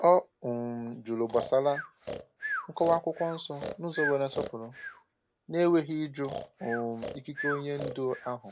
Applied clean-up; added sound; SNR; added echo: none; Breathing; 10 dB; none.